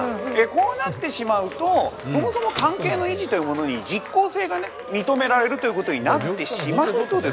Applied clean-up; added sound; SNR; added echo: none; Cheering; 12 dB; none.